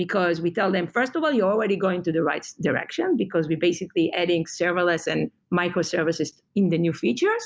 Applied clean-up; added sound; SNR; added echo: none; none; none; none.